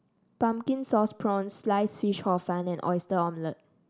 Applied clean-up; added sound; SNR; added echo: none; none; none; none.